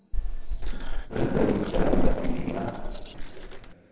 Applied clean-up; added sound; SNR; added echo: neural separator model SepFormer DNS4.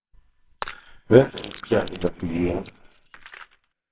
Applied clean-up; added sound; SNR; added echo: neural separator model SepFormer WHAMR!.